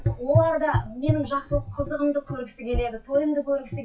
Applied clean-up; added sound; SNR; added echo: classical method WPE with log-MMSE.